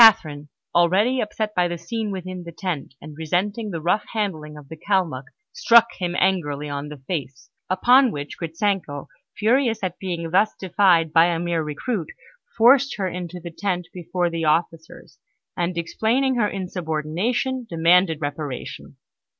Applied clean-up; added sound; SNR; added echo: none; none; none; none.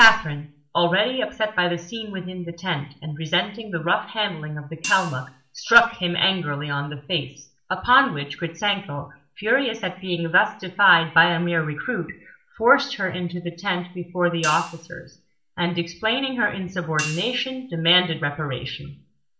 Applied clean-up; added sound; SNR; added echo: none; Hi-hat; 14 dB; reverberation time 0.4 s.